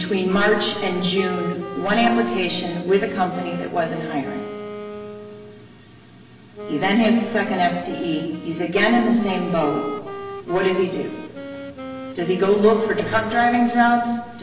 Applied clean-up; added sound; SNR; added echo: none; Wind instrument, woodwind instrument; 11 dB; reverberation time 1.1 s.